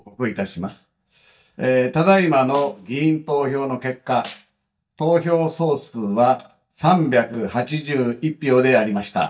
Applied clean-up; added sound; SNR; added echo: neural mask model DeepFilterNet 3.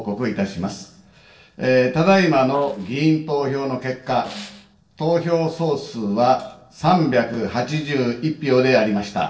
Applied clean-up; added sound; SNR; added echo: neural separator model SepFormer DNS4.